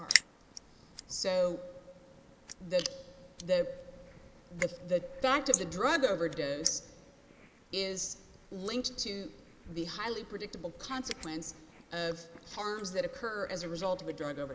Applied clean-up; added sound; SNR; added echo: neural mask model Resemble Enhance denoiser.